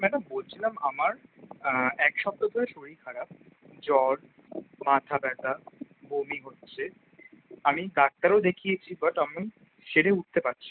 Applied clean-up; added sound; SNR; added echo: none; none; none; none.